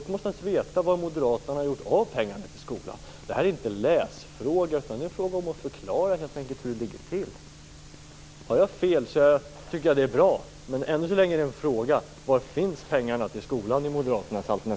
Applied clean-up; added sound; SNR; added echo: none; none; none; none.